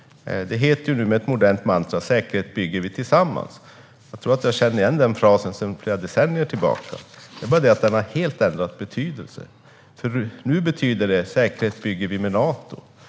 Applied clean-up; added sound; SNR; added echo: none; none; none; none.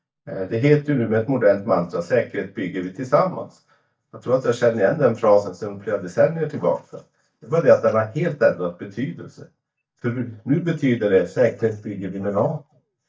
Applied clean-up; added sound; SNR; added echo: neural mask model DeepFilterNet 3.